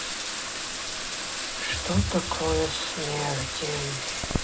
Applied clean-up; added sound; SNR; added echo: none; Bathtub (filling or washing); 1 dB; reverberation time 0.2 s.